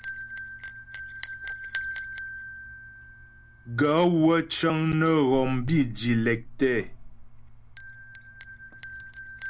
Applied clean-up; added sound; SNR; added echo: none; Bell; 12 dB; none.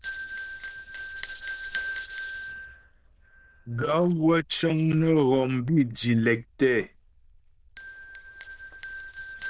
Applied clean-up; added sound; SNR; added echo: neural diffusion model UNIVERSE++.